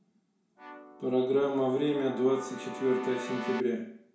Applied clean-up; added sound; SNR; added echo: none; Keyboard (musical); 13 dB; reverberation time 0.6 s.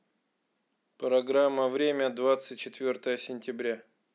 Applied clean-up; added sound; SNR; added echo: none; none; none; none.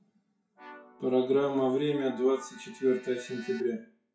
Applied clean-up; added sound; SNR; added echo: classical method WPE with log-MMSE.